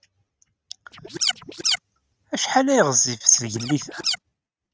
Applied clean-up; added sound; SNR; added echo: neural mask model RNNoise.